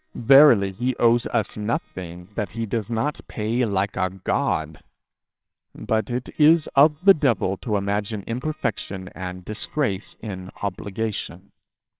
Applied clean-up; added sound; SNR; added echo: neural separator model SepFormer WHAMR!.